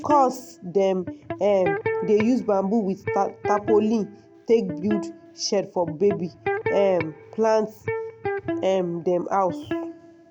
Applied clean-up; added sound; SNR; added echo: none; Electric guitar; 8 dB; none.